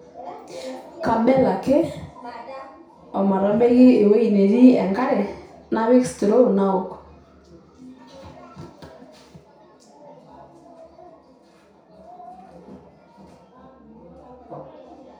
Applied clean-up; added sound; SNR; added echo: none; none; none; reverberation time 0.6 s.